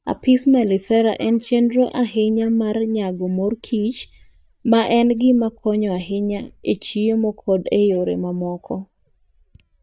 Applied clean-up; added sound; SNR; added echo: neural mask model DeepFilterNet 3.